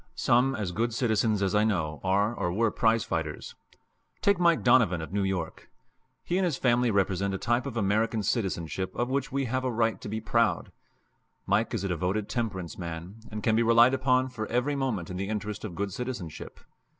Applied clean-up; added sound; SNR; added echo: none; none; none; none.